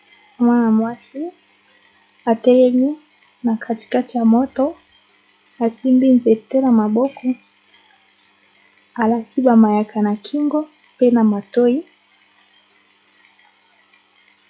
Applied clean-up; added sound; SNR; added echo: classical method log-MMSE.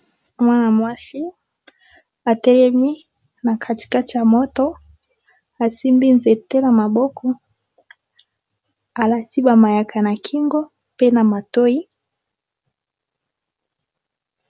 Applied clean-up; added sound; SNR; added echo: none; none; none; none.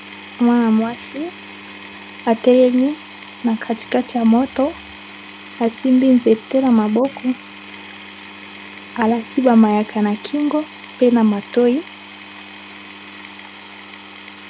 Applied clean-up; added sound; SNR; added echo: none; Power tool; 18 dB; none.